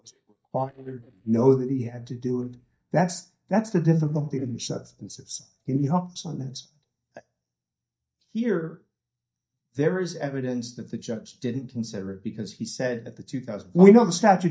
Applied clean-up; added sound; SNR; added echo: neural mask model DeepFilterNet 3.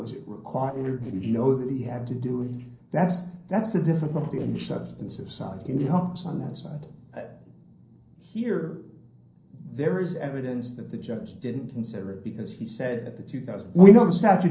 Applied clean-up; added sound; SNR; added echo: neural separator model SepFormer DNS4.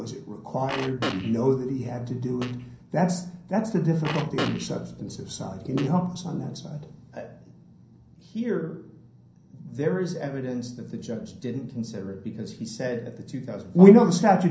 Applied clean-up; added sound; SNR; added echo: none; Fart; 11 dB; reverberation time 0.6 s.